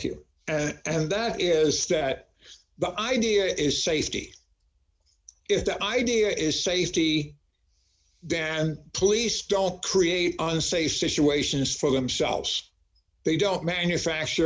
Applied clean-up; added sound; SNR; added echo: none; none; none; none.